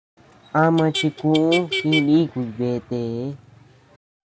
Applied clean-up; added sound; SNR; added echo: none; Motor vehicle (road); 10 dB; none.